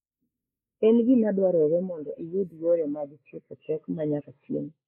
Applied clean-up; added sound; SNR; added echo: neural mask model Resemble Enhance denoiser.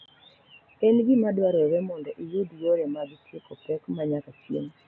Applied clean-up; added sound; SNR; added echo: none; none; none; none.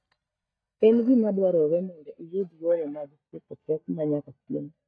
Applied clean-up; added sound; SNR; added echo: neural mask model DeepFilterNet 3.